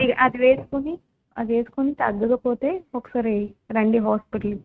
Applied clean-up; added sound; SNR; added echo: neural mask model RNNoise.